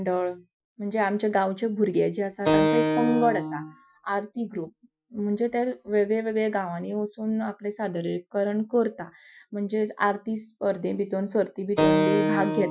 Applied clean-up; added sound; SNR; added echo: classical method Wiener filter.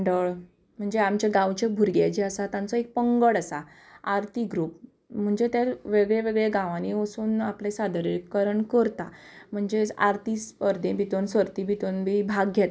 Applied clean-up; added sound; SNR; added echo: none; none; none; none.